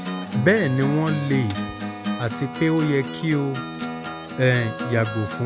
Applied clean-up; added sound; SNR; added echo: none; Acoustic guitar; 6 dB; none.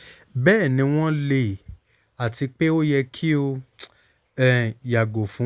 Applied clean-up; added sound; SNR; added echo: none; none; none; none.